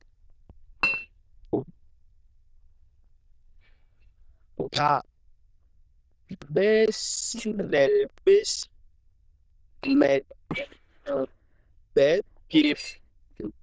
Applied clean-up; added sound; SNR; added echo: neural diffusion model UNIVERSE++.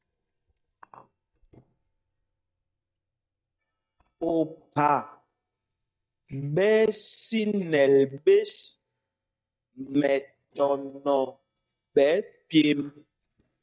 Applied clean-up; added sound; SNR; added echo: neural mask model DeepFilterNet 3.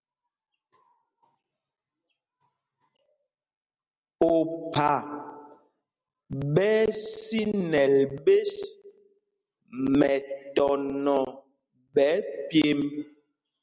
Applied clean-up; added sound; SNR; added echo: none; none; none; none.